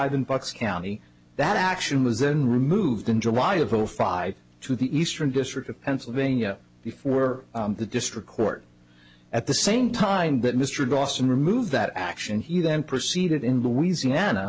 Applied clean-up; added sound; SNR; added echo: none; none; none; none.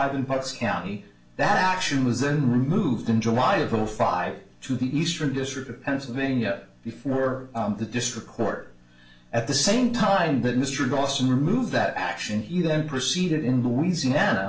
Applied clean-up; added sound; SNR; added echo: none; none; none; reverberation time 0.4 s.